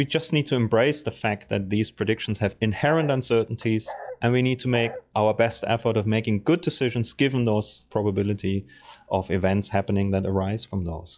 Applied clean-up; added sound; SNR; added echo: classical method log-MMSE.